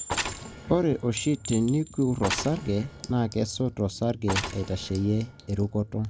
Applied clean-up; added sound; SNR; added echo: none; Chink, clink + Mechanisms; 10 dB; none.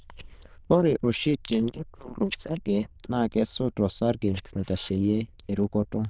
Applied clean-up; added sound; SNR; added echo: neural diffusion model UNIVERSE++.